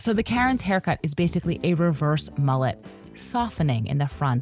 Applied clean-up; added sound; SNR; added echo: none; none; none; none.